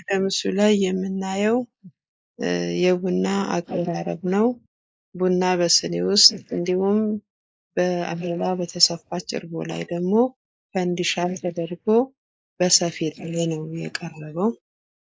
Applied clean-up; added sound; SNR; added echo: neural mask model Resemble Enhance denoiser.